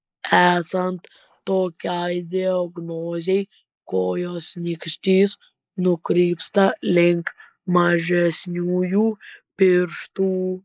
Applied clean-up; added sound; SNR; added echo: neural mask model Resemble Enhance denoiser.